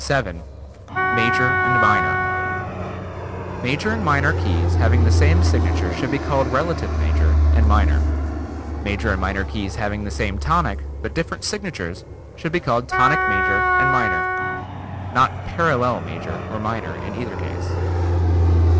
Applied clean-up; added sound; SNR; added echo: none; Wind instrument, woodwind instrument + Fixed-wing aircraft, airplane; -4 dB; none.